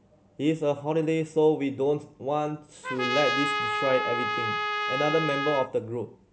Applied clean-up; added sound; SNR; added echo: none; Trumpet; 1 dB; none.